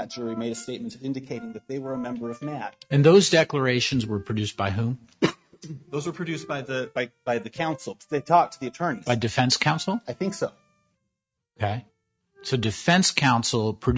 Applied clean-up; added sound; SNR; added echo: neural mask model RNNoise.